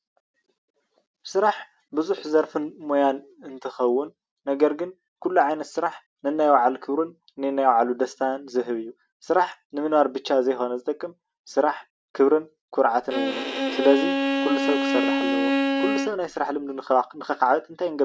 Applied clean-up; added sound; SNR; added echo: none; Bowed string instrument; 0 dB; none.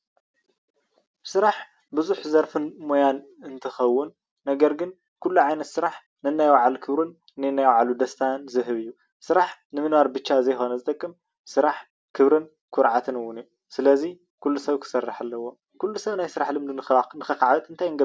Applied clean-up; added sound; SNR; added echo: none; none; none; none.